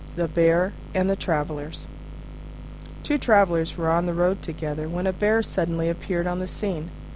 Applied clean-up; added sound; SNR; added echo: none; none; none; none.